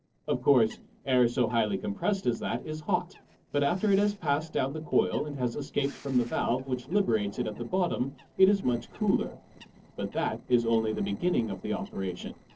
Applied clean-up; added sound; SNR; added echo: neural separator model SepFormer DNS4.